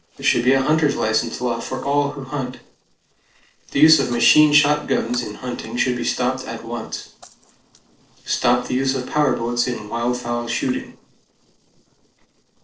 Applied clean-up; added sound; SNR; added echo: neural separator model SepFormer DNS4.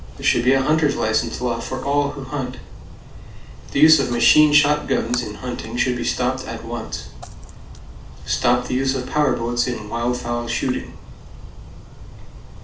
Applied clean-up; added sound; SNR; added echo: none; Splash, splatter; 12 dB; reverberation time 0.4 s.